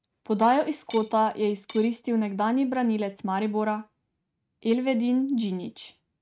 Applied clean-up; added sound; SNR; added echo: neural mask model RNNoise.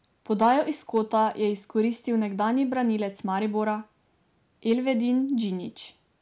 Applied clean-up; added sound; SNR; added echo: none; none; none; none.